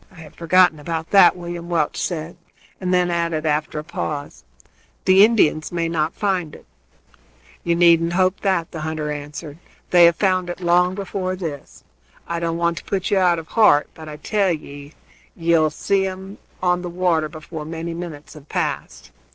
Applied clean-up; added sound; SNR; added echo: neural separator model SepFormer DNS4.